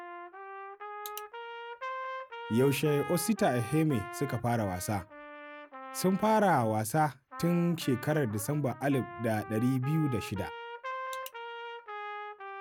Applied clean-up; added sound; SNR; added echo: none; Trumpet; 11 dB; none.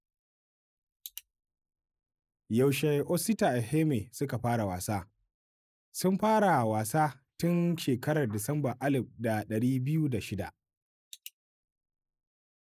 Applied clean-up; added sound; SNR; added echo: neural mask model Resemble Enhance denoiser.